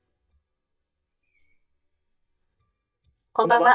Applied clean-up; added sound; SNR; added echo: neural mask model DeepFilterNet 3.